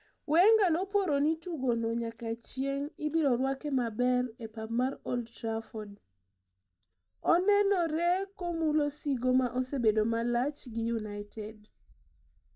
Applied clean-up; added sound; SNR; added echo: neural mask model DeepFilterNet 3.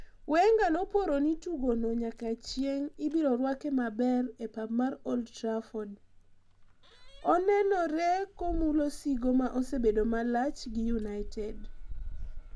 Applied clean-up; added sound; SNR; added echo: none; Keys jangling; 11 dB; none.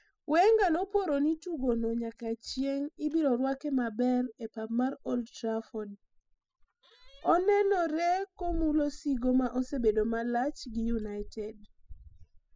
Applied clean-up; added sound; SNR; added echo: classical method spectral subtraction.